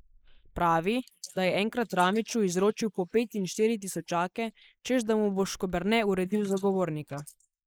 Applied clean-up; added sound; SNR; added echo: neural mask model Resemble Enhance denoiser.